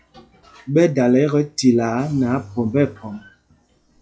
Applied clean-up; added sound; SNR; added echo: classical method log-MMSE.